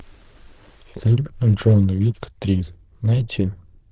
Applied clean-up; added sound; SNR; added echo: neural diffusion model UNIVERSE++.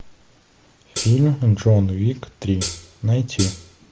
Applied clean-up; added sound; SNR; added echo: none; Hi-hat; 10 dB; none.